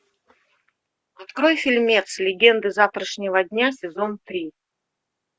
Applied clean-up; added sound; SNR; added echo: none; none; none; none.